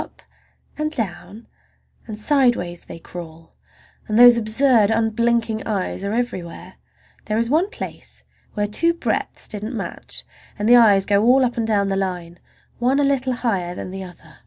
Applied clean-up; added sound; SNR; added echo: none; none; none; none.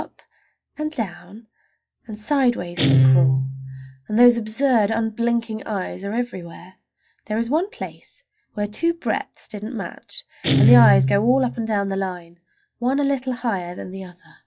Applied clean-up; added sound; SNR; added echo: classical method log-MMSE.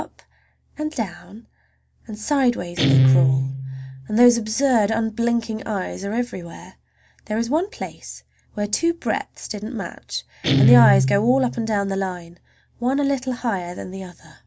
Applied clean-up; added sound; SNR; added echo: none; Guitar; 2 dB; none.